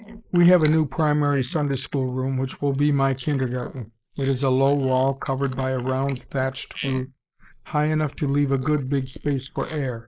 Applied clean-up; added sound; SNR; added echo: neural mask model Resemble Enhance denoiser.